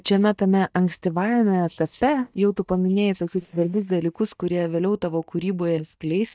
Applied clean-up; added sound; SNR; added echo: neural mask model DeepFilterNet 3.